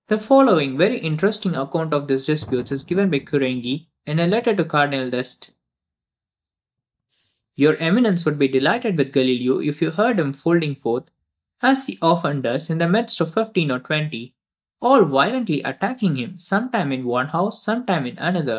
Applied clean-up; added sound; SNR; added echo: neural mask model DeepFilterNet 3.